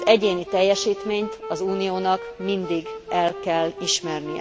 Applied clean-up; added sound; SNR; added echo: none; Wind instrument, woodwind instrument; 11 dB; none.